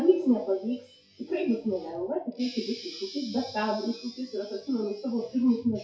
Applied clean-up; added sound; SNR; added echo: classical method WPE with log-MMSE.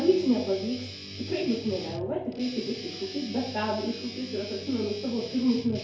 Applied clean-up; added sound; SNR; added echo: none; Guitar; 11 dB; reverberation time 2.3 s.